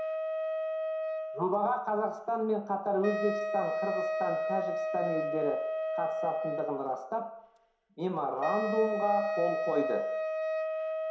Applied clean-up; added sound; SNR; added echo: none; Wind instrument, woodwind instrument; 1 dB; reverberation time 0.7 s.